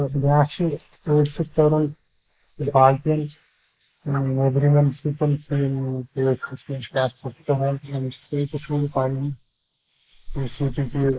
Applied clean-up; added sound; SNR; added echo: neural mask model Resemble Enhance denoiser.